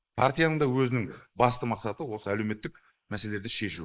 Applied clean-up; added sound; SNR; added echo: neural mask model Resemble Enhance denoiser.